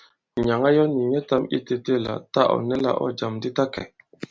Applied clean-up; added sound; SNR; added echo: none; none; none; none.